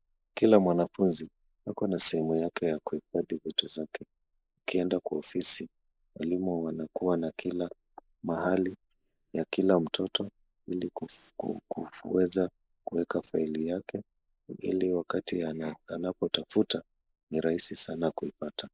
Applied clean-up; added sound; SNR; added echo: neural mask model Resemble Enhance denoiser.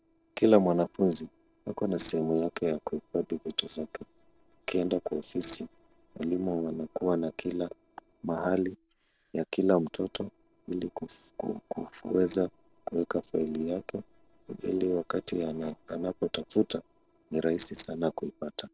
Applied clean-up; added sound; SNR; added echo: neural separator model SepFormer DNS4.